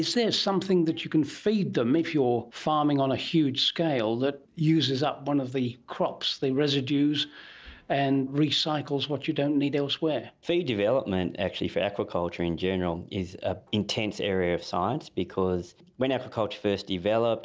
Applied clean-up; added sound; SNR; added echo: none; none; none; none.